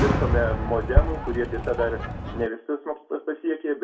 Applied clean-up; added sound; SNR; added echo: none; Fireworks; -1 dB; reverberation time 0.2 s.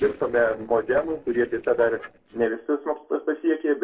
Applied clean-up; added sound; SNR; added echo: neural separator model SepFormer DNS4.